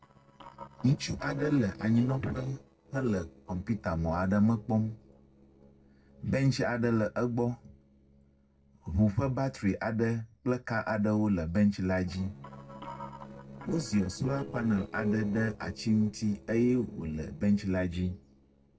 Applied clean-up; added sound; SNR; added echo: neural separator model SepFormer DNS4.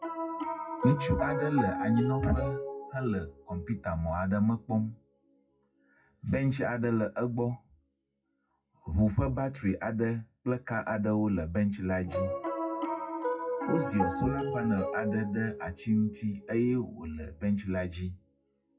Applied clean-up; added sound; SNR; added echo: classical method WPE with log-MMSE.